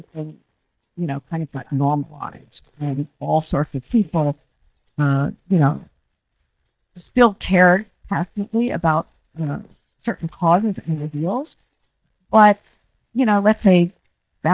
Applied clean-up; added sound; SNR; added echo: neural mask model DeepFilterNet 3.